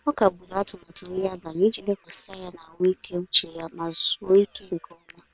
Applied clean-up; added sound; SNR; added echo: neural separator model SepFormer WHAM!.